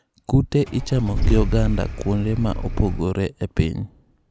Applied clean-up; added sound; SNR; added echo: none; Engine starting / Car; 1 dB; none.